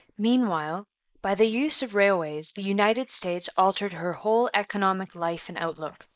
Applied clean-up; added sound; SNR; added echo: neural mask model Resemble Enhance denoiser.